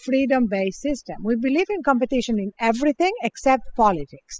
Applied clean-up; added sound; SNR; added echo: classical method spectral subtraction.